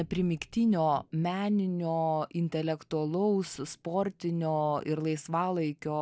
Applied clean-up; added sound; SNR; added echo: neural mask model DeepFilterNet 3.